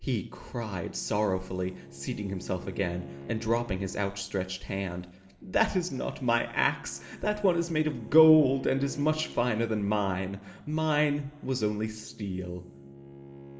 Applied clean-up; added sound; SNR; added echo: none; Bowed string instrument; 19 dB; reverberation time 2.8 s.